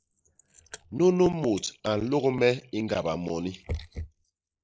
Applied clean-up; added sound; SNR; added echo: neural mask model Resemble Enhance denoiser.